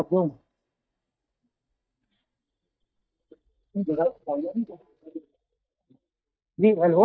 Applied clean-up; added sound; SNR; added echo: neural mask model DeepFilterNet 3.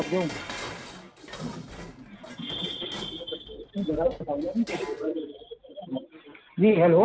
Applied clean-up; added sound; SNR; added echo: none; Dishes, pots, and pans; 15 dB; none.